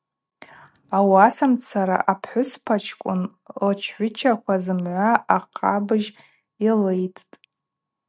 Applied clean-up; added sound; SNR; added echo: none; none; none; none.